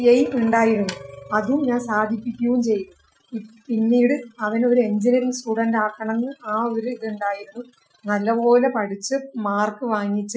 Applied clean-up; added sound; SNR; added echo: classical method Wiener filter.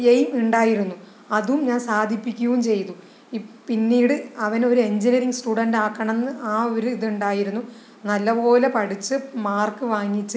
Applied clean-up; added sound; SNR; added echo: none; none; none; none.